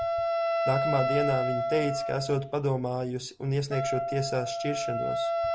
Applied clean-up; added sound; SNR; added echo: none; Wind instrument, woodwind instrument; 0 dB; none.